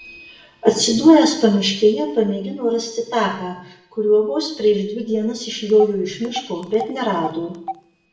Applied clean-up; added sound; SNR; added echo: none; Telephone; 15 dB; reverberation time 0.7 s.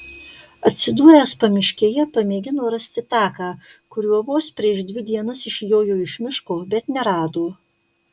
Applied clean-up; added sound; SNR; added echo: none; none; none; none.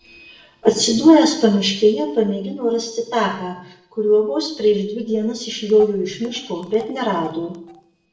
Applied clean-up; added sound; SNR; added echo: neural separator model SepFormer DNS4.